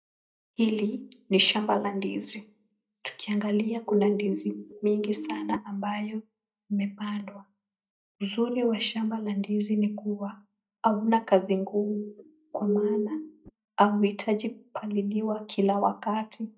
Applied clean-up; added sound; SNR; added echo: neural mask model DeepFilterNet 3.